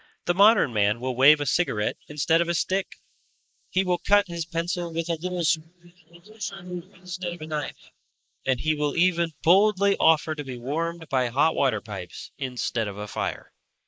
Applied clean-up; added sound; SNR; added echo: neural mask model Resemble Enhance denoiser.